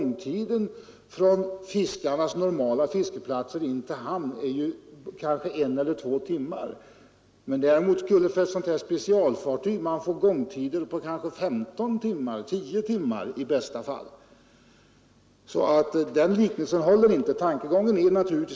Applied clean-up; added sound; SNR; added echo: none; none; none; none.